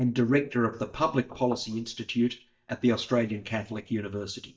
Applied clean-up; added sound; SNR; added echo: neural mask model DeepFilterNet 3.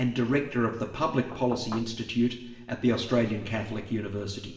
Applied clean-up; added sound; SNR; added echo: none; Knock / Wood; 13 dB; reverberation time 1.2 s.